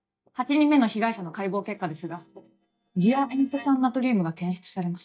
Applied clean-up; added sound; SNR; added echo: neural mask model DeepFilterNet 3.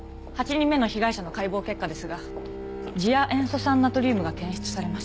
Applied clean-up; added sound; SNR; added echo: none; none; none; none.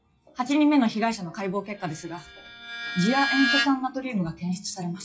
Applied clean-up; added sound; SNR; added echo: classical method WPE with log-MMSE.